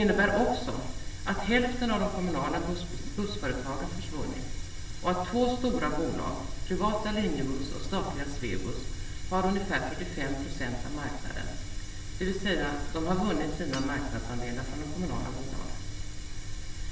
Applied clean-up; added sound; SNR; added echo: none; Shatter / Hammer; 19 dB; reverberation time 0.8 s.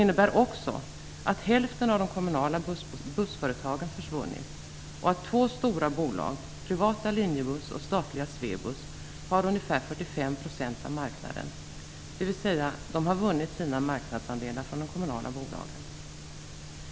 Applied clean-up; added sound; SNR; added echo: none; none; none; none.